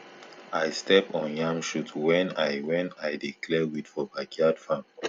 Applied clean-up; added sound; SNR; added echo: none; none; none; none.